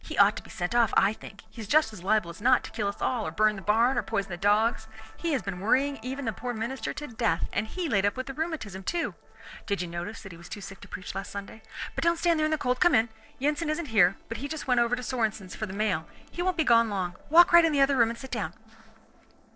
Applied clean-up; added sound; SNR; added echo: neural separator model SepFormer DNS4.